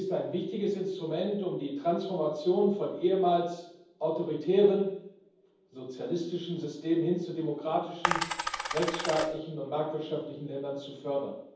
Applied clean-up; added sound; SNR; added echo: none; Coin (dropping); 2 dB; reverberation time 0.9 s.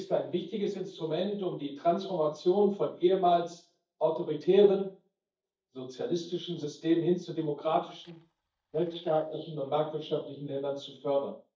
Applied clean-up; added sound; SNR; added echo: neural mask model DeepFilterNet 3.